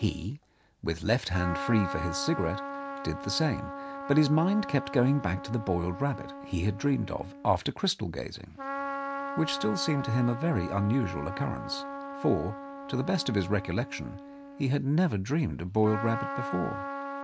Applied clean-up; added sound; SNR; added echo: none; Trumpet; 9 dB; none.